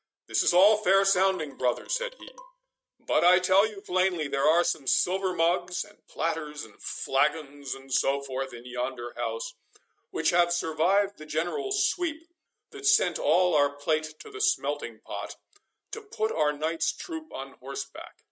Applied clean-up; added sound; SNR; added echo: neural mask model RNNoise.